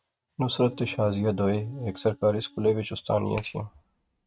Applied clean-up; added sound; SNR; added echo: neural mask model RNNoise.